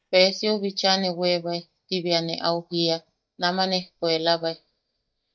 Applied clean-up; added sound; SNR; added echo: neural mask model DeepFilterNet 3.